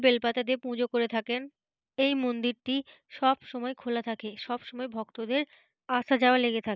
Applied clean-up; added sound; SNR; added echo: none; none; none; none.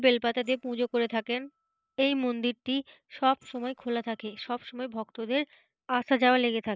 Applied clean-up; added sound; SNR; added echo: neural separator model SepFormer DNS4.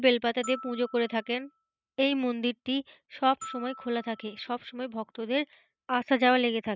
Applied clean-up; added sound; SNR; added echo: neural mask model RNNoise.